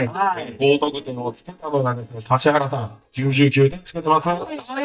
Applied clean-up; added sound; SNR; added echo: neural mask model DeepFilterNet 3.